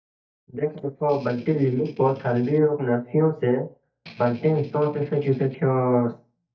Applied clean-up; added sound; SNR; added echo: neural mask model DeepFilterNet 3.